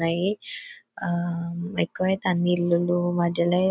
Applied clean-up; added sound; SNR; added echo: none; none; none; none.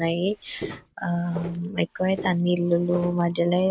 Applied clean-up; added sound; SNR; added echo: none; Walk, footsteps; 15 dB; none.